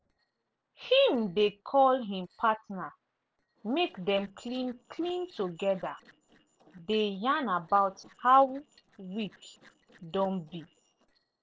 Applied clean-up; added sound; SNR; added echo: neural separator model SepFormer DNS4.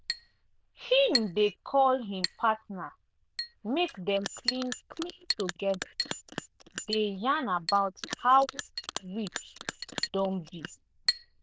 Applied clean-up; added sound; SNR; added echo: neural diffusion model UNIVERSE++.